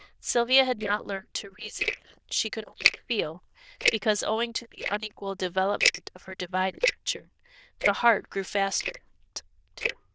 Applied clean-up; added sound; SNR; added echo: neural diffusion model UNIVERSE++.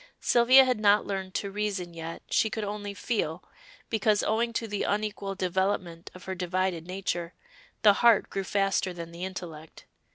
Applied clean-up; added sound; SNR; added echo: none; none; none; none.